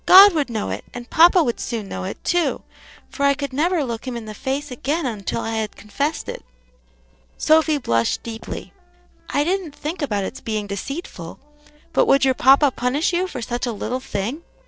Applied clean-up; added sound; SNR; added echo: neural separator model SepFormer DNS4.